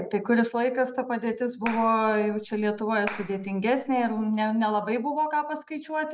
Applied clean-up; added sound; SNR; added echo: none; Clapping; 15 dB; none.